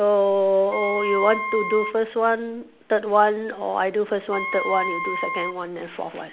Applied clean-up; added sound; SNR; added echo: none; Wind instrument, woodwind instrument; 6 dB; none.